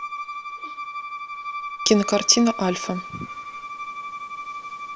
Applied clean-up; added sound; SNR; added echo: none; Bowed string instrument; 7 dB; none.